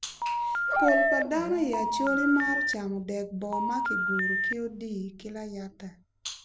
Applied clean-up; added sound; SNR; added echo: none; Telephone + Dog; -3 dB; none.